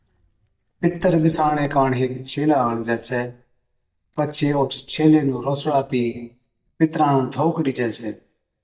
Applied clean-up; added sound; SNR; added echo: neural mask model DeepFilterNet 3.